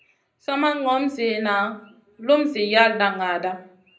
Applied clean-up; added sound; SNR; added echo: none; none; none; reverberation time 0.5 s.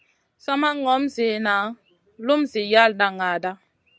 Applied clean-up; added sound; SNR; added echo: none; none; none; none.